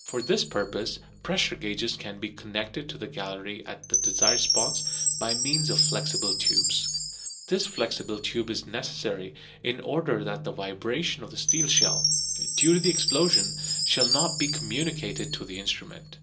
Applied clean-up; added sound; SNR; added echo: none; Chime; -1 dB; reverberation time 0.2 s.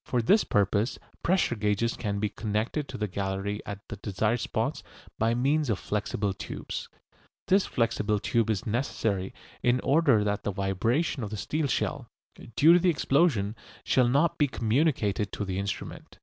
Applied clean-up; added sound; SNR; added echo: none; none; none; none.